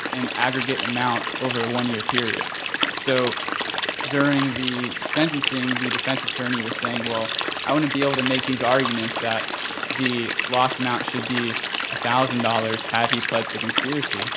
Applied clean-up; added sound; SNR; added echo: none; Stream; 1 dB; none.